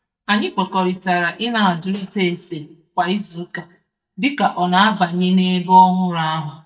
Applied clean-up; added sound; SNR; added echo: neural mask model DeepFilterNet 3.